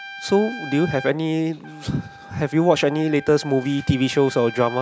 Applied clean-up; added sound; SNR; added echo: none; Trumpet; 16 dB; none.